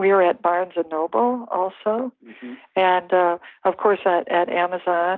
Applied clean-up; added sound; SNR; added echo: none; none; none; none.